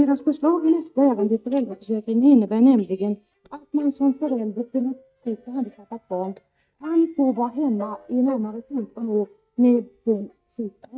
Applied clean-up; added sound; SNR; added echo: neural mask model DeepFilterNet 3.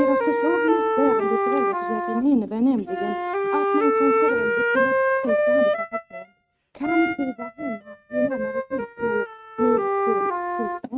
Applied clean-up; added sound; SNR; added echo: neural mask model RNNoise.